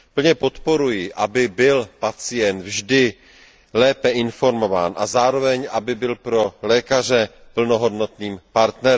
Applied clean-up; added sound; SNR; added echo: none; none; none; none.